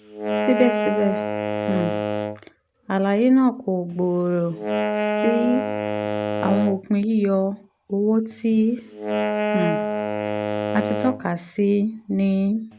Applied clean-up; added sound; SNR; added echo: none; Wind instrument, woodwind instrument; 4 dB; none.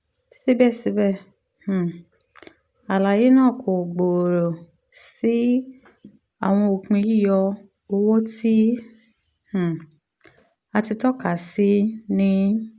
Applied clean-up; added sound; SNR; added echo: none; none; none; none.